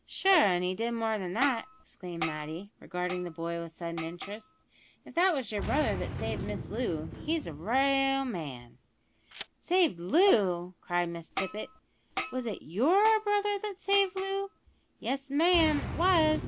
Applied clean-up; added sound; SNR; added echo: none; Boom; 11 dB; none.